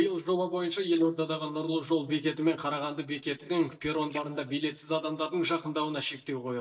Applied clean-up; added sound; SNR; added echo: neural mask model DeepFilterNet 3.